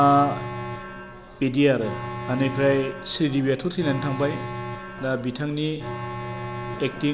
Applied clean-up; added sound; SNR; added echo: none; Alarm; 9 dB; none.